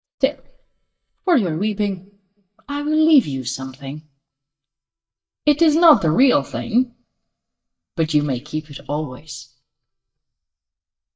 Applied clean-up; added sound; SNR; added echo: neural mask model DeepFilterNet 3.